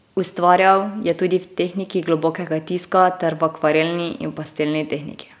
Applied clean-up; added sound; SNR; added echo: none; none; none; none.